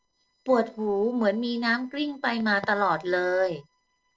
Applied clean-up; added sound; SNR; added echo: neural separator model SepFormer DNS4.